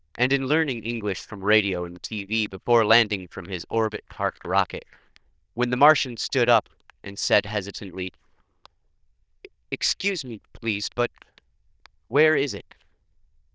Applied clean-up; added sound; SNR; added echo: neural diffusion model UNIVERSE++.